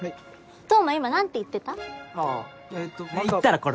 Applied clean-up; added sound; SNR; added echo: none; none; none; none.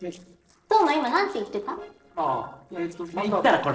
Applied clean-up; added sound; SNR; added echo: neural separator model SepFormer DNS4.